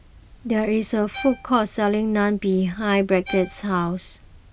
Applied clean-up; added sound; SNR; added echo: none; Bowed string instrument; 17 dB; none.